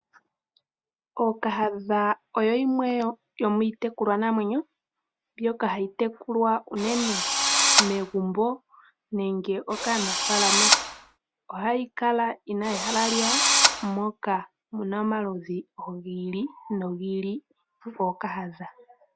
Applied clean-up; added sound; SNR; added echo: none; Drill; -4 dB; none.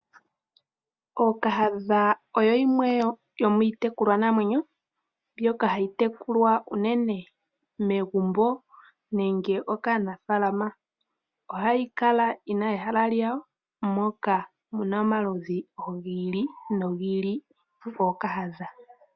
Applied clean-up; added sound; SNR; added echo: none; none; none; none.